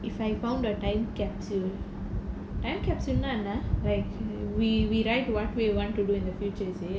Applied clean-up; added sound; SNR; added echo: none; none; none; none.